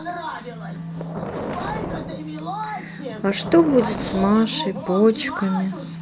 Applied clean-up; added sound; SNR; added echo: none; Boom; 10 dB; none.